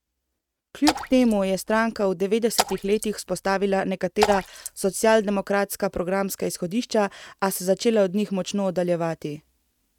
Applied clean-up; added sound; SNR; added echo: neural mask model RNNoise.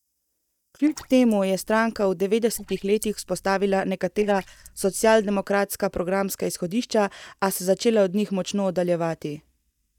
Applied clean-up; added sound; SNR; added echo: neural mask model DeepFilterNet 3.